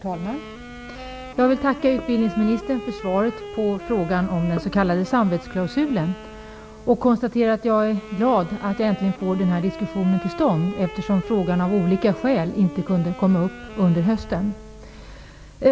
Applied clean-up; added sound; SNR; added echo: none; Wind instrument, woodwind instrument; 15 dB; none.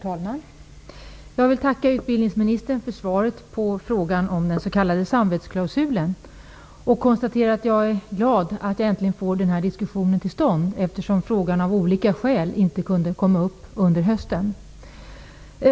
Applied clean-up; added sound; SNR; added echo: none; none; none; none.